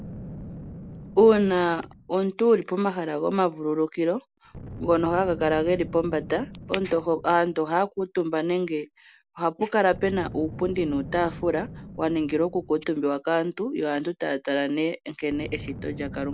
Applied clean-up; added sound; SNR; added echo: none; Boom; 16 dB; none.